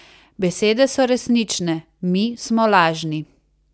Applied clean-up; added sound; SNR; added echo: none; none; none; none.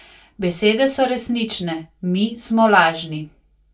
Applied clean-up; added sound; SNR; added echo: none; none; none; reverberation time 0.2 s.